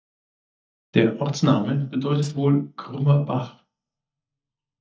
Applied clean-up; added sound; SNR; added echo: neural mask model DeepFilterNet 3.